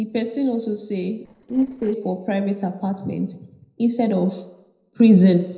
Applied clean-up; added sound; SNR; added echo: neural separator model SepFormer DNS4.